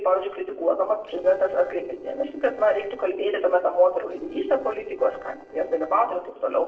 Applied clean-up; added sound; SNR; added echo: neural separator model SepFormer DNS4.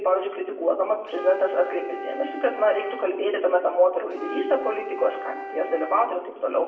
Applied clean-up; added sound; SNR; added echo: none; Wind instrument, woodwind instrument; 11 dB; reverberation time 0.7 s.